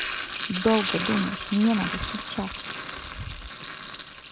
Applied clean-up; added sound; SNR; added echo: none; Sink (filling or washing); 4 dB; none.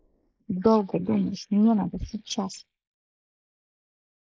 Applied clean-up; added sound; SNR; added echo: neural mask model Resemble Enhance denoiser.